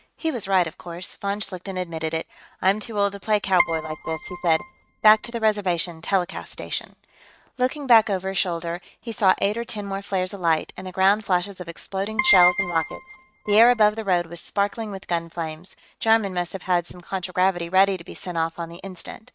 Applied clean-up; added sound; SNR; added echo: neural mask model RNNoise.